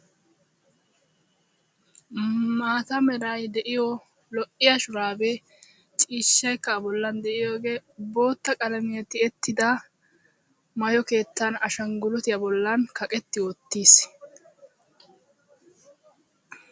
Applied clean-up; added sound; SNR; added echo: none; none; none; none.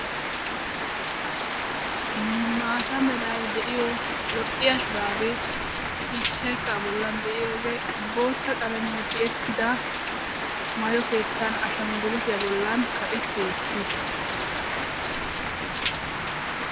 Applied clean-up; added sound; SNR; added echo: none; Rain; 0 dB; none.